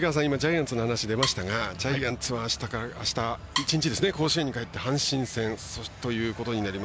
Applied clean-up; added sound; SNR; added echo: none; Wood; 8 dB; none.